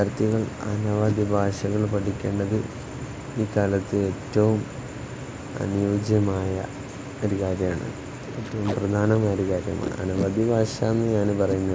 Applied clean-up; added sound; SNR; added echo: none; Packing tape, duct tape; 17 dB; none.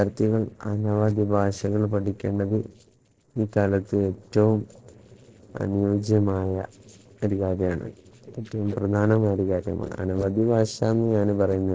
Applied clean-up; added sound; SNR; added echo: neural separator model SepFormer DNS4.